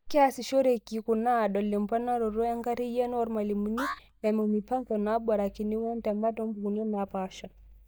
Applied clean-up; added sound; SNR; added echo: neural mask model DeepFilterNet 3.